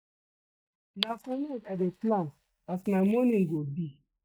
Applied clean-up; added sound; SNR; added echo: neural mask model DeepFilterNet 3.